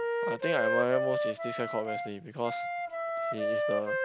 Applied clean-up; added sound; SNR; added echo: none; Wind instrument, woodwind instrument; -2 dB; none.